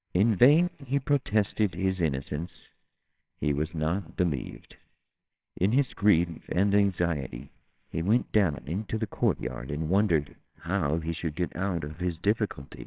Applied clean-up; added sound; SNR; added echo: neural separator model SepFormer WHAMR!.